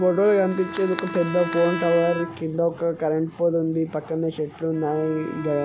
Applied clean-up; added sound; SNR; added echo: none; Fire + Bowed string instrument; 12 dB; none.